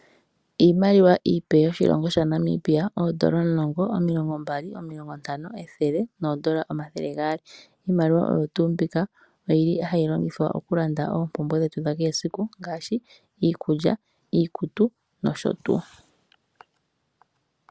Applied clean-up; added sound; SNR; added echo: none; none; none; none.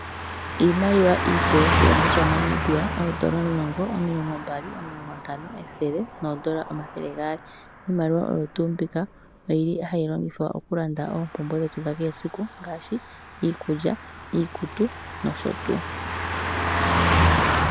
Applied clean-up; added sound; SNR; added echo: none; Car passing by; 1 dB; none.